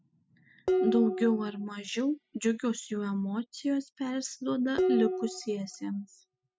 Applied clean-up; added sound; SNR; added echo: classical method spectral subtraction.